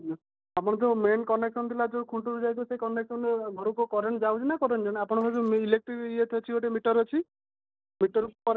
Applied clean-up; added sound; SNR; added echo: neural separator model SepFormer DNS4.